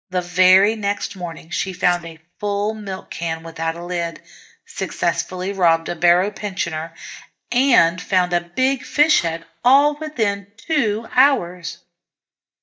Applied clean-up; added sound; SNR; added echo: neural mask model DeepFilterNet 3.